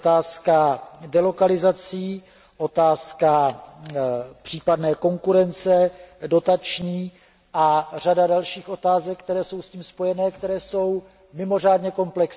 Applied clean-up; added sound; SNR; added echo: none; none; none; none.